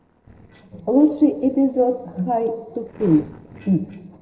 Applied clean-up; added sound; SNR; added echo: neural separator model SepFormer DNS4.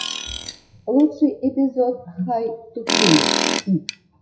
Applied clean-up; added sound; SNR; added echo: classical method WPE with log-MMSE.